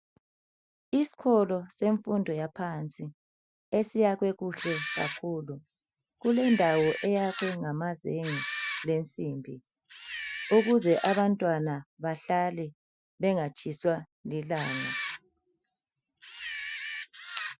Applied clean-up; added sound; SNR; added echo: classical method Wiener filter.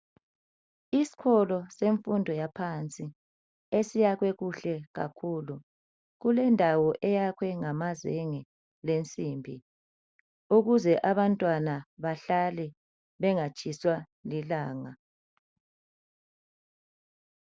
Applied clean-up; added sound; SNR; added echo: none; none; none; none.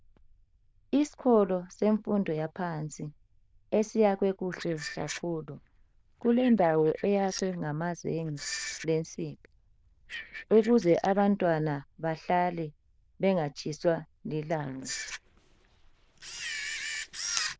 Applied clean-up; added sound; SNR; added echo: neural diffusion model UNIVERSE++.